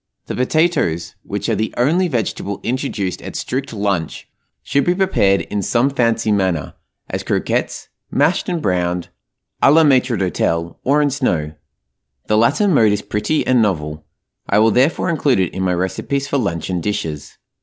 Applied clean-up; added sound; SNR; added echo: none; none; none; none.